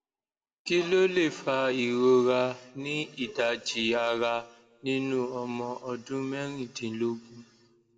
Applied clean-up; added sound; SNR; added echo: none; none; none; reverberation time 0.7 s.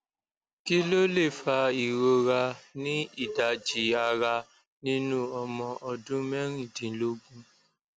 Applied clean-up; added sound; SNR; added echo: none; none; none; none.